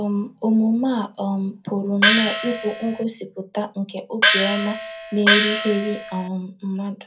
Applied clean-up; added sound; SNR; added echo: none; Gong; -3 dB; reverberation time 0.2 s.